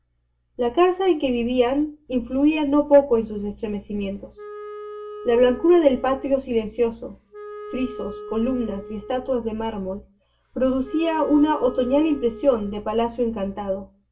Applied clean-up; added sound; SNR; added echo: none; Wind instrument, woodwind instrument; 15 dB; reverberation time 0.1 s.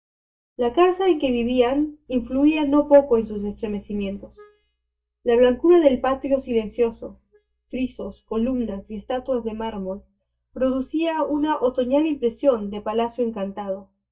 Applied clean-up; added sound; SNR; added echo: neural mask model DeepFilterNet 3.